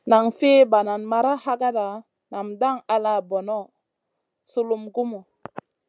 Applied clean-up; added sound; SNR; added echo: none; none; none; none.